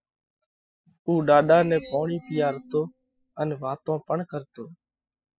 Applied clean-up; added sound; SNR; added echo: classical method spectral subtraction.